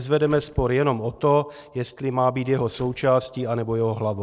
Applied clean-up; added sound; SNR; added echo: neural separator model SepFormer DNS4.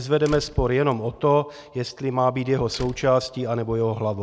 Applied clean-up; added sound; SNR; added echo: none; Slam; 18 dB; none.